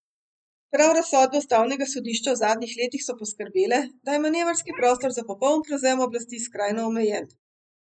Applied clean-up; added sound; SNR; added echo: neural mask model Resemble Enhance denoiser.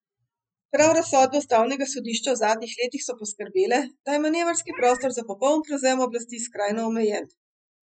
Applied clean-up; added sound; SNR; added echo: classical method Wiener filter.